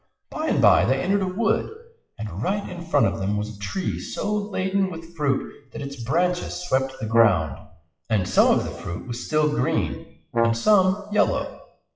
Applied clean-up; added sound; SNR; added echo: classical method WPE with log-MMSE.